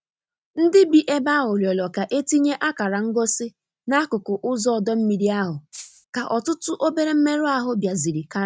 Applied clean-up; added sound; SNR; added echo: neural mask model RNNoise.